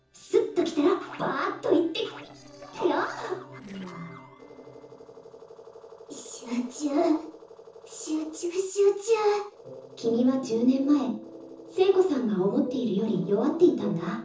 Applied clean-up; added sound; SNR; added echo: neural separator model SepFormer DNS4.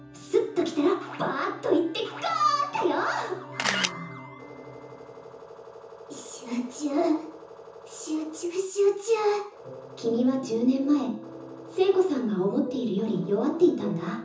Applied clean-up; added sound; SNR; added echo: none; Camera; -1 dB; reverberation time 0.6 s.